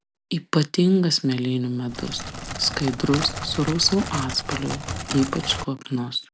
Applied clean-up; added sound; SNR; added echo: none; Crackle; 7 dB; none.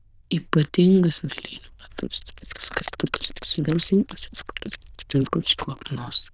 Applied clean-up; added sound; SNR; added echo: neural diffusion model UNIVERSE++.